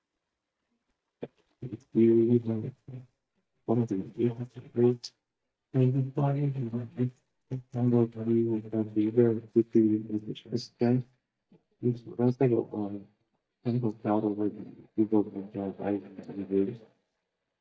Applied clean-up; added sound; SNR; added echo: neural mask model DeepFilterNet 3.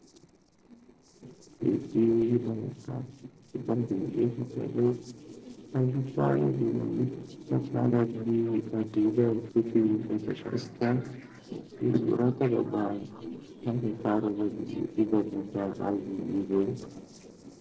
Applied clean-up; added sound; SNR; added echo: neural separator model SepFormer DNS4.